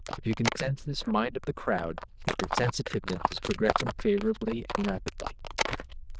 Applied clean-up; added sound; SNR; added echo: neural diffusion model UNIVERSE++.